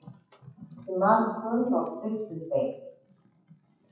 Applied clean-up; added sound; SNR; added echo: classical method WPE with log-MMSE.